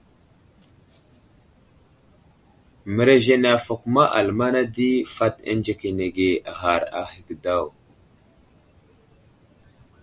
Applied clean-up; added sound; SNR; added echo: none; none; none; none.